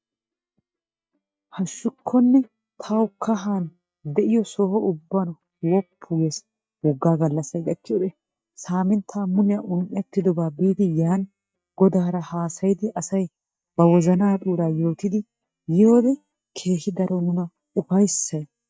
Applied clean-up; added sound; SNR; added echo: neural mask model DeepFilterNet 3.